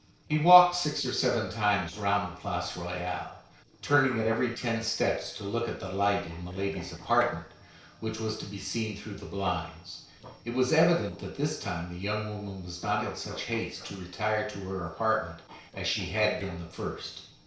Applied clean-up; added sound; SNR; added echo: neural separator model SepFormer DNS4.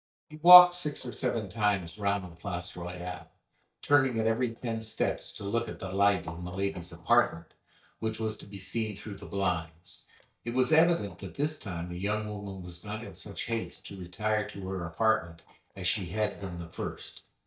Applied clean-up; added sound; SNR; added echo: neural mask model DeepFilterNet 3.